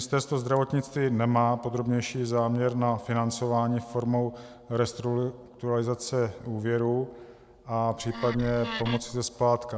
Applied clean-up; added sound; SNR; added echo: none; Wood; 9 dB; none.